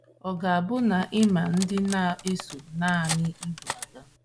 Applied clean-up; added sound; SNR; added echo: none; Cutlery, silverware; 12 dB; none.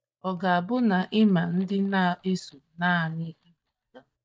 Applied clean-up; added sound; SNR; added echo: neural mask model DeepFilterNet 3.